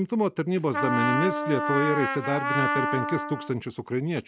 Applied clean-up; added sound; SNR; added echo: none; Trumpet; 2 dB; none.